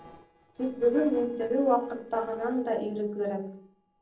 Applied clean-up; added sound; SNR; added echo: neural separator model SepFormer DNS4.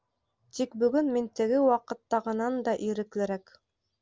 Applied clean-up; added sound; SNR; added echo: none; none; none; none.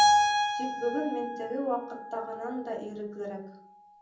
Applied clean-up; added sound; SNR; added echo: none; Keyboard (musical); -5 dB; reverberation time 0.6 s.